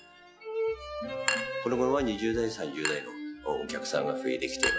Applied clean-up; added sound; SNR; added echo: classical method log-MMSE.